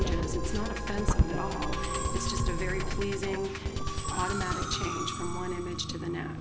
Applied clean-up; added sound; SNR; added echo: none; Musical instrument; -5 dB; none.